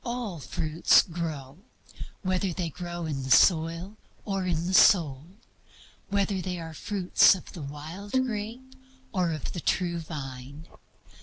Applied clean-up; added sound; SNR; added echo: none; Bowed string instrument; 5 dB; none.